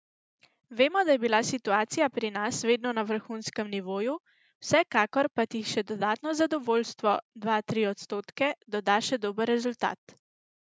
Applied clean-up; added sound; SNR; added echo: none; none; none; none.